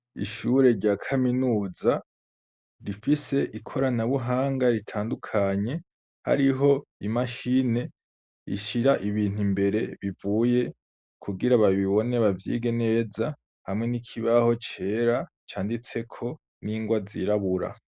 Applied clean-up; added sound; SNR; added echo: none; none; none; none.